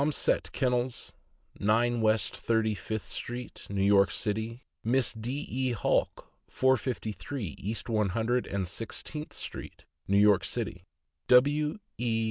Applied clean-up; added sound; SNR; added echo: none; none; none; none.